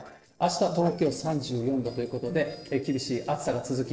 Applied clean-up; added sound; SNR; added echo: neural separator model SepFormer DNS4.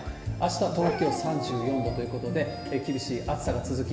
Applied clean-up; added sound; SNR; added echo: none; Bark; 7 dB; reverberation time 2.7 s.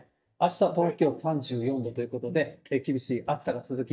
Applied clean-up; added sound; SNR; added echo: neural mask model DeepFilterNet 3.